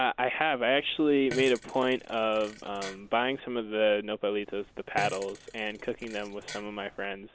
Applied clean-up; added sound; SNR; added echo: none; Fart; 16 dB; none.